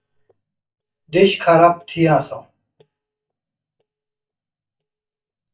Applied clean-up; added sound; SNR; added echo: neural mask model DeepFilterNet 3.